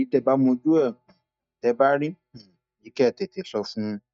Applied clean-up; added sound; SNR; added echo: neural mask model DeepFilterNet 3.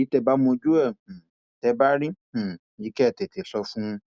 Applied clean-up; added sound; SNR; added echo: none; none; none; none.